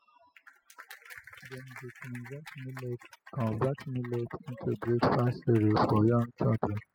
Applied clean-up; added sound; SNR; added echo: classical method spectral subtraction.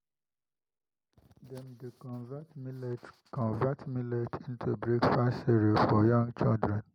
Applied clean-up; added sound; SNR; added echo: none; none; none; none.